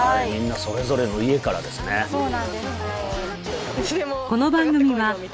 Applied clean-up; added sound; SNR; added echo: none; none; none; none.